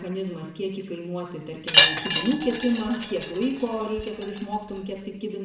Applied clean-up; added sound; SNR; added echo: none; Wind chime; -2 dB; reverberation time 0.7 s.